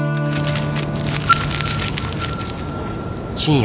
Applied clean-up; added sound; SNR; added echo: none; Crumpling, crinkling; 11 dB; none.